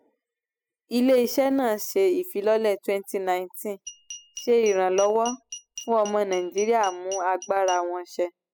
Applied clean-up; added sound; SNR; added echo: classical method spectral subtraction.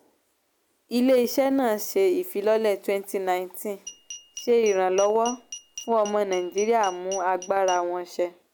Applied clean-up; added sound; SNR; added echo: none; Glass; 16 dB; none.